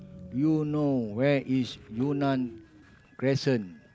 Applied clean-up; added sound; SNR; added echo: none; Train; 20 dB; none.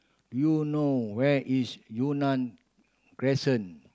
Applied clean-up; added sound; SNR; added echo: none; none; none; none.